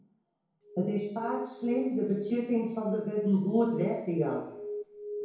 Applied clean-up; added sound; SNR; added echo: none; Alarm; 8 dB; reverberation time 0.9 s.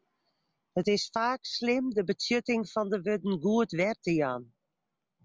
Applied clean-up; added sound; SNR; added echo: none; none; none; none.